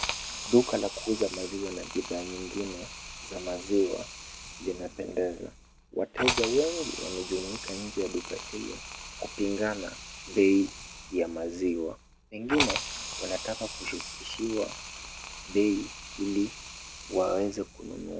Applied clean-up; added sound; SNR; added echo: none; Hiss; 7 dB; none.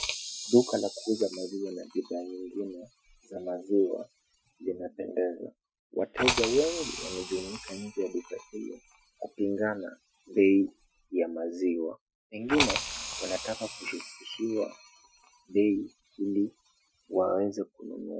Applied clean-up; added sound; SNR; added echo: classical method Wiener filter.